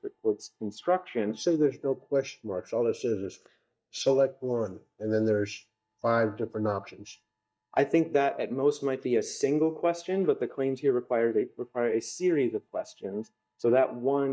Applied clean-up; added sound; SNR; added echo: neural mask model DeepFilterNet 3.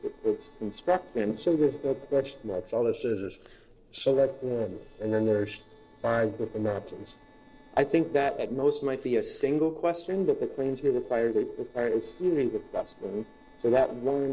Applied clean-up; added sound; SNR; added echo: neural separator model SepFormer DNS4.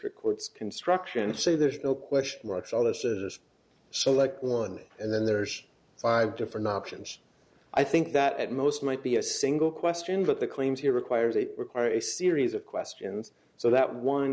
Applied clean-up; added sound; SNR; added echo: none; none; none; none.